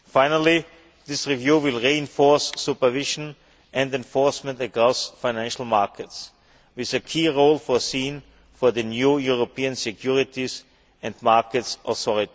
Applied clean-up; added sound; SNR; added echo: none; none; none; none.